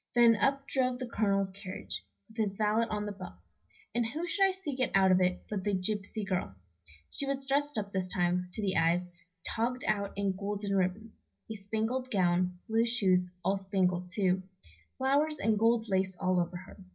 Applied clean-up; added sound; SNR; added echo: none; none; none; reverberation time 0.5 s.